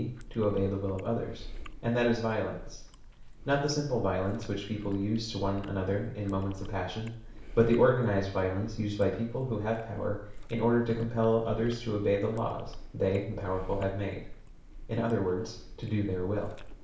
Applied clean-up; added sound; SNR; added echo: none; Chewing, mastication; 12 dB; reverberation time 0.6 s.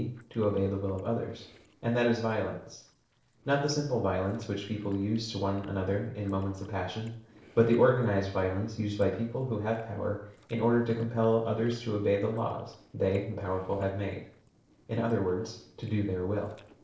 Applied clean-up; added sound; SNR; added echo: neural separator model SepFormer DNS4.